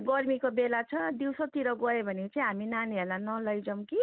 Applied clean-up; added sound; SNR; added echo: none; none; none; none.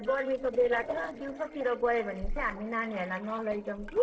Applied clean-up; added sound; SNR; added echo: neural separator model SepFormer DNS4.